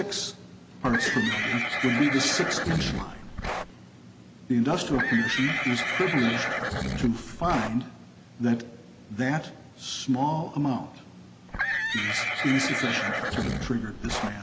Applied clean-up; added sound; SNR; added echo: none; Livestock, farm animals, working animals; 0 dB; none.